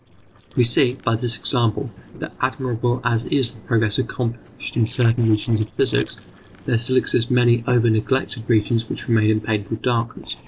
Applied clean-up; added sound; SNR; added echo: neural separator model SepFormer DNS4.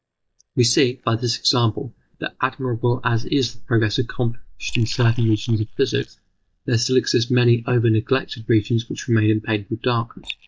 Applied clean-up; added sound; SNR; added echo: neural mask model DeepFilterNet 3.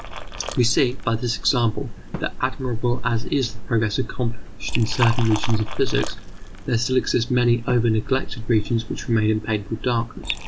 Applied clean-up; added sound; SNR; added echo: none; Liquid; 11 dB; none.